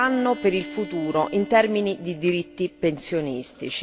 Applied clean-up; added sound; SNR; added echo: none; Bowed string instrument; 16 dB; none.